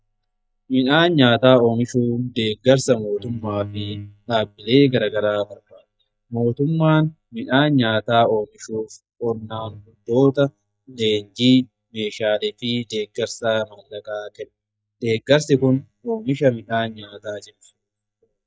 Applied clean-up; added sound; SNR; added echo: neural mask model DeepFilterNet 3.